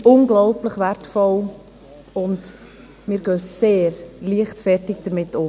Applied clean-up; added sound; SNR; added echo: none; none; none; none.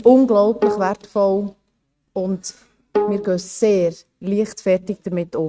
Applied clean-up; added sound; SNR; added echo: neural mask model RNNoise.